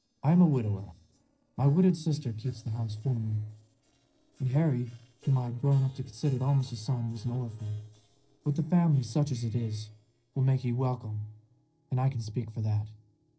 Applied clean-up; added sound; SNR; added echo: neural separator model SepFormer DNS4.